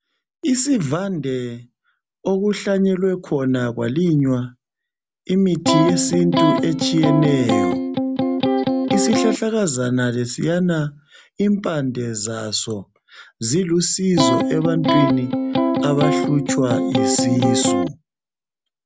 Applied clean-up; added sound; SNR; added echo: none; Electric guitar; -2 dB; none.